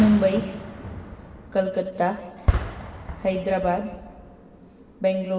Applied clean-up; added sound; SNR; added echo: none; Fireworks; 6 dB; reverberation time 2.2 s.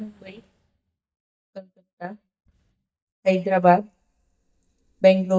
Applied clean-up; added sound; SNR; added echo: neural mask model DeepFilterNet 3.